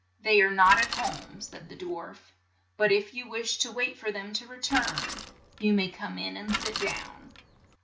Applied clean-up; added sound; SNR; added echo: none; Bicycle; 7 dB; none.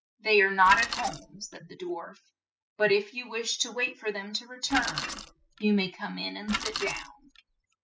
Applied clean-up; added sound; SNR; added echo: classical method spectral subtraction.